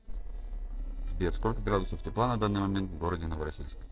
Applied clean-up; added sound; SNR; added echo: neural separator model SepFormer DNS4.